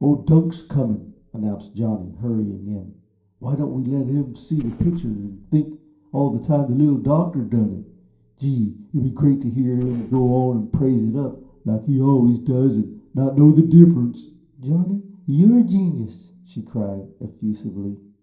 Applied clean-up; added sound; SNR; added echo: neural separator model SepFormer DNS4.